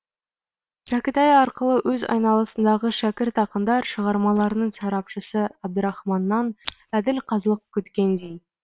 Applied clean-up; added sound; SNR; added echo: neural separator model SepFormer WHAM!.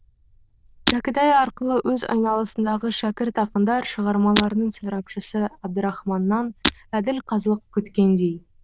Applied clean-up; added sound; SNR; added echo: neural diffusion model UNIVERSE++.